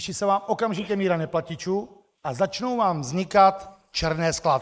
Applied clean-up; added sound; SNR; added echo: neural mask model Resemble Enhance denoiser.